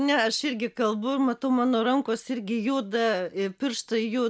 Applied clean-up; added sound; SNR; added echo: none; none; none; none.